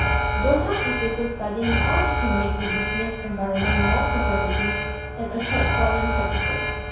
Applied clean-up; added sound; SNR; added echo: none; Alarm; -4 dB; reverberation time 0.7 s.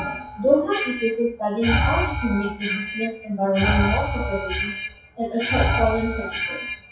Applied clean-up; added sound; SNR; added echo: classical method WPE with log-MMSE.